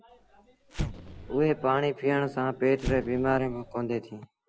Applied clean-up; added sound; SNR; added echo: none; Explosion; 10 dB; none.